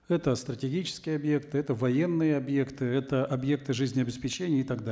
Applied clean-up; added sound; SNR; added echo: none; none; none; none.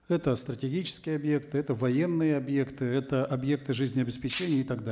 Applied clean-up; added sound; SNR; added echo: none; Rattle (instrument); -2 dB; none.